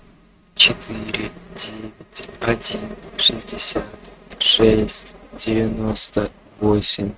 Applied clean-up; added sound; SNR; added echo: neural mask model RNNoise.